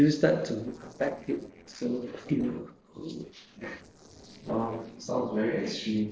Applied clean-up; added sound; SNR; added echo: neural separator model SepFormer DNS4.